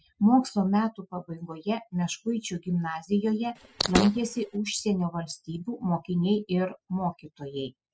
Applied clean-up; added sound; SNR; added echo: classical method spectral subtraction.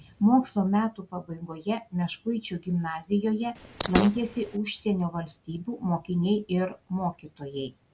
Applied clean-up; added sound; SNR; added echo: none; Fart; 2 dB; none.